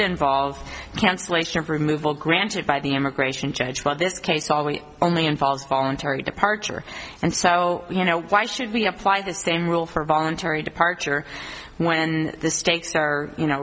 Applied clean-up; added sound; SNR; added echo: none; none; none; none.